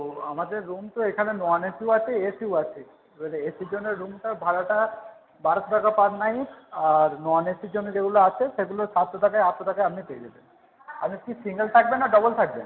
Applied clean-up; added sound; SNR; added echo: none; none; none; none.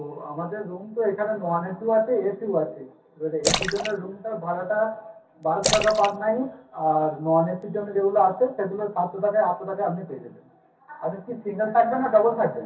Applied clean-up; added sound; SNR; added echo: none; Splash, splatter; 6 dB; reverberation time 0.3 s.